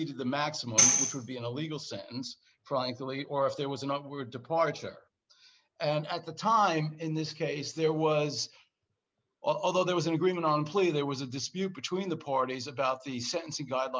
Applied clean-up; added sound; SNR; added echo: none; Tambourine; -2 dB; none.